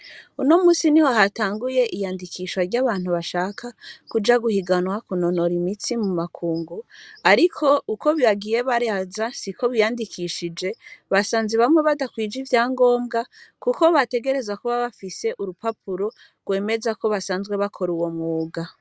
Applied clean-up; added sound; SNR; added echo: none; none; none; none.